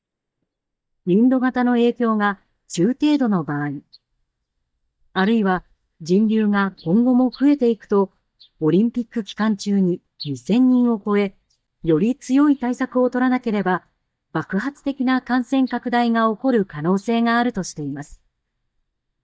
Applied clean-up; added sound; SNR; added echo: neural mask model DeepFilterNet 3.